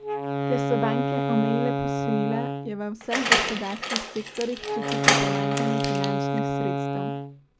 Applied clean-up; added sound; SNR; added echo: none; Door + Wind instrument, woodwind instrument; -5 dB; none.